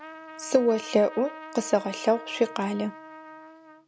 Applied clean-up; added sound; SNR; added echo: none; Trumpet; 16 dB; none.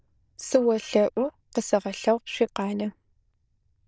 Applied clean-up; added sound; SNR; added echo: neural diffusion model UNIVERSE++.